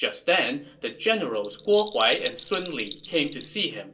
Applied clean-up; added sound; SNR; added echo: none; Bell; 14 dB; reverberation time 0.2 s.